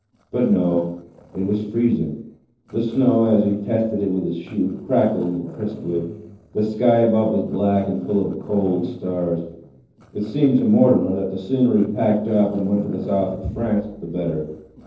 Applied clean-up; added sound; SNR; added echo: neural separator model SepFormer DNS4.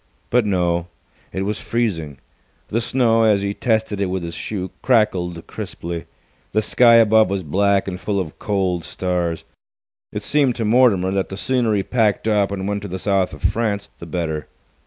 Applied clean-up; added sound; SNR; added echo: none; none; none; none.